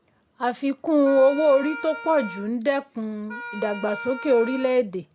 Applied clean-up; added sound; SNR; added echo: none; Wind instrument, woodwind instrument; 14 dB; none.